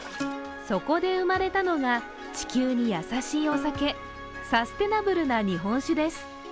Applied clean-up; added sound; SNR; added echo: none; Plucked string instrument; 14 dB; none.